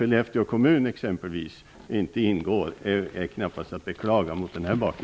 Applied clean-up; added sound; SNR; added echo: none; none; none; none.